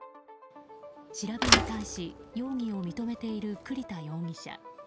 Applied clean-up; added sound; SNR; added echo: none; Thump, thud; -4 dB; none.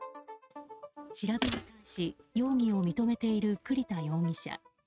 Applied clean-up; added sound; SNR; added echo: neural mask model RNNoise.